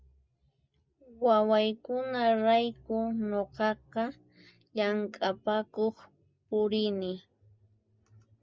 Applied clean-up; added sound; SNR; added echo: none; none; none; none.